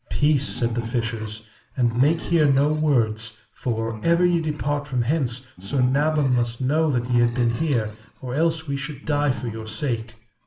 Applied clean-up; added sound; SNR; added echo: none; Animal; 16 dB; reverberation time 0.4 s.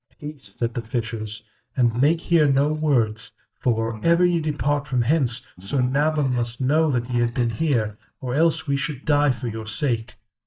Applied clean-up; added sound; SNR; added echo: neural mask model DeepFilterNet 3.